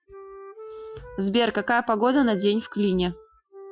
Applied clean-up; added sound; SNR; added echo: classical method Wiener filter.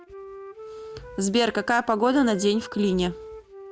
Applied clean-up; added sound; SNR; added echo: none; Wind instrument, woodwind instrument; 16 dB; none.